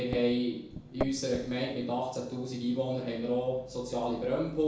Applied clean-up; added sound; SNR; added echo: none; Microwave oven; 12 dB; reverberation time 0.6 s.